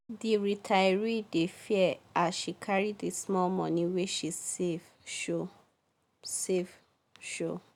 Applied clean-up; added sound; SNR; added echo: none; none; none; none.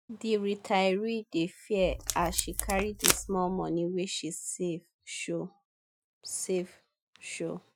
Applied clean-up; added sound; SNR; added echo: classical method Wiener filter.